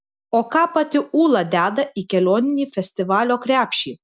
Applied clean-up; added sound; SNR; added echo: none; none; none; none.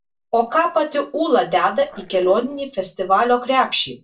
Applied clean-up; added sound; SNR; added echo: neural separator model SepFormer DNS4.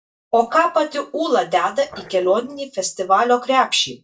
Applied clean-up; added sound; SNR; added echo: neural mask model DeepFilterNet 3.